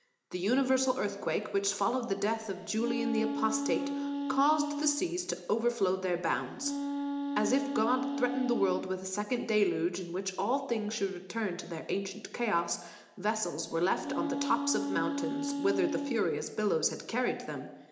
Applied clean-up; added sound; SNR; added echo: none; Wind instrument, woodwind instrument; 3 dB; reverberation time 0.8 s.